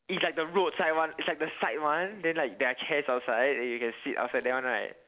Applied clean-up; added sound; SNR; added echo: none; none; none; none.